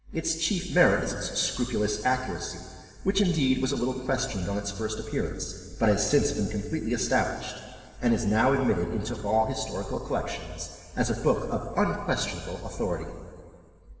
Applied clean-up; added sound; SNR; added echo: none; none; none; reverberation time 2.1 s.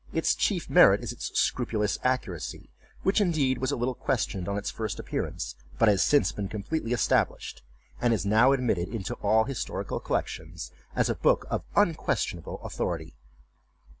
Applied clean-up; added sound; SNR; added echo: none; none; none; none.